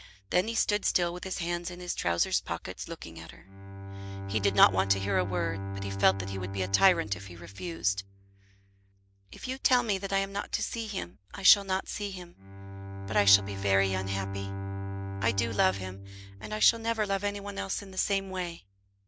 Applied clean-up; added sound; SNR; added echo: none; Bowed string instrument; 8 dB; none.